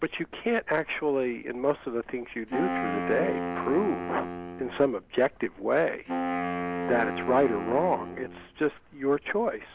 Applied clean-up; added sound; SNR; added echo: none; Wind instrument, woodwind instrument; 5 dB; none.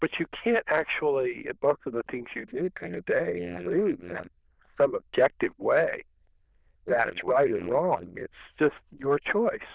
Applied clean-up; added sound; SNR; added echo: neural diffusion model UNIVERSE++.